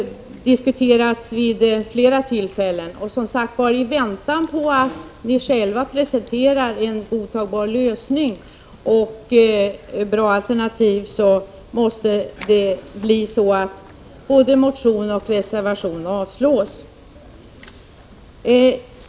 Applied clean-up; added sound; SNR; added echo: none; none; none; none.